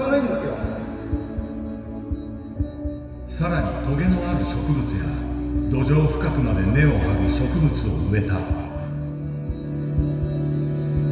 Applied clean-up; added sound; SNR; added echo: none; none; none; reverberation time 2.5 s.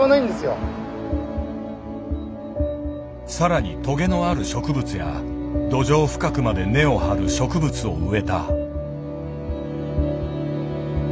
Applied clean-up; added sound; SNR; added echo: none; none; none; none.